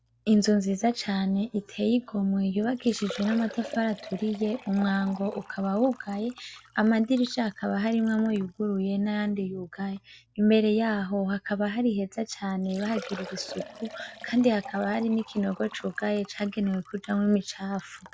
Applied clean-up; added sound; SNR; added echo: none; Liquid; 19 dB; none.